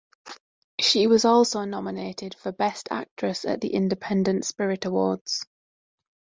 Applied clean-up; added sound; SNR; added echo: none; none; none; none.